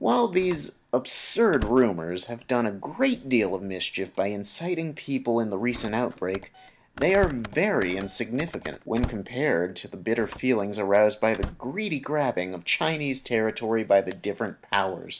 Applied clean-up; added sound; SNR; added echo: none; Computer keyboard + Slam; 16 dB; none.